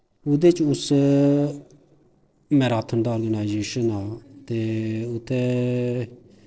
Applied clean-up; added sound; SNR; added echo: neural separator model SepFormer DNS4.